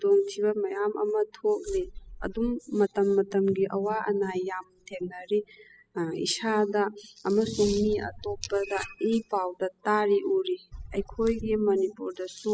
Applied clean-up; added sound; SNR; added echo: classical method spectral subtraction.